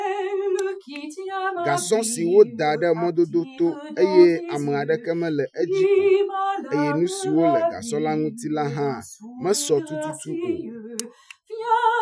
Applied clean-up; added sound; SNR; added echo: classical method Wiener filter.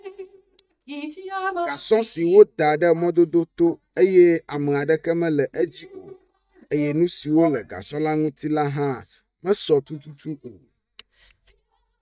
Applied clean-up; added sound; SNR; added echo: neural mask model DeepFilterNet 3.